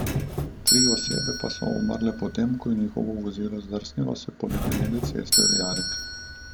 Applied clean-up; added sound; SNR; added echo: none; Doorbell; 0 dB; none.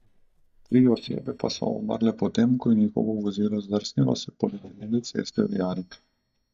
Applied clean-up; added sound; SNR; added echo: neural mask model DeepFilterNet 3.